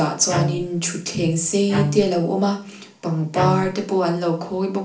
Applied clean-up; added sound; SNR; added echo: none; Bowed string instrument; 7 dB; reverberation time 0.4 s.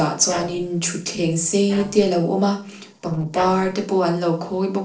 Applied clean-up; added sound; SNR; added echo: neural separator model SepFormer DNS4.